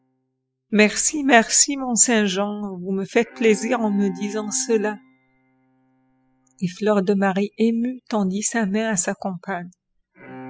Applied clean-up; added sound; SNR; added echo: classical method spectral subtraction.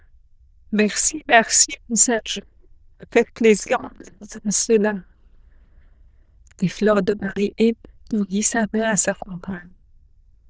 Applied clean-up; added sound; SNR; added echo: neural diffusion model UNIVERSE++.